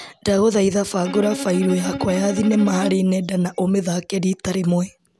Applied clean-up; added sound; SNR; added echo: none; Bowed string instrument; 11 dB; none.